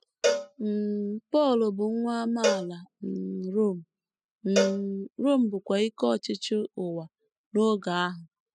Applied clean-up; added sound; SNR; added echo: classical method spectral subtraction.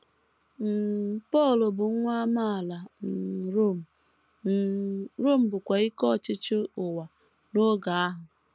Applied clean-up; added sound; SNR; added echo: none; none; none; none.